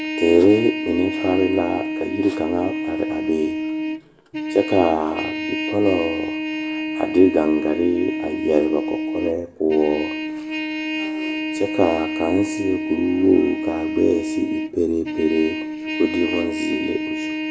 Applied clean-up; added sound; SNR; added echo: none; Trumpet; 4 dB; reverberation time 0.4 s.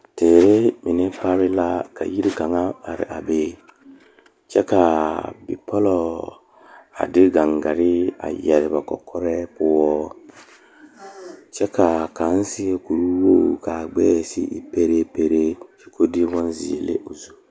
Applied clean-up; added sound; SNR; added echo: none; none; none; none.